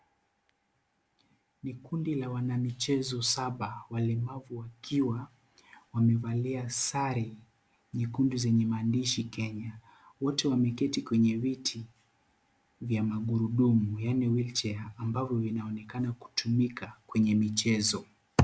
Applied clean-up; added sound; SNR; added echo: none; none; none; none.